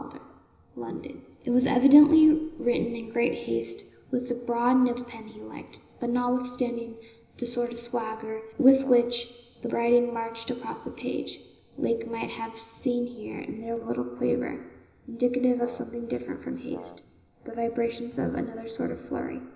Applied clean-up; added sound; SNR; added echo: none; Brass instrument; 20 dB; reverberation time 0.9 s.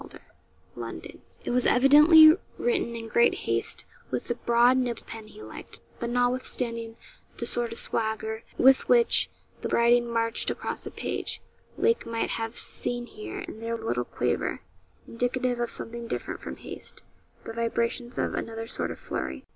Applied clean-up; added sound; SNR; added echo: none; none; none; none.